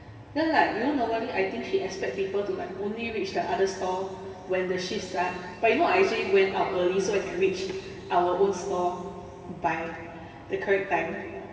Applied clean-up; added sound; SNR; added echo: none; none; none; reverberation time 2.5 s.